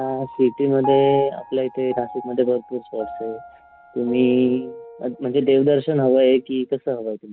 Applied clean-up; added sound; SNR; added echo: none; Piano; 13 dB; none.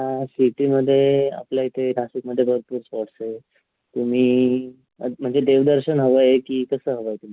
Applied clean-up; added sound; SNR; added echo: none; none; none; none.